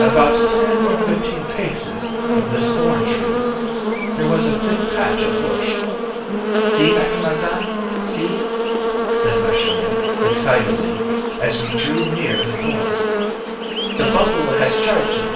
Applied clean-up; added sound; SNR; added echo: none; Buzz; -4 dB; reverberation time 0.4 s.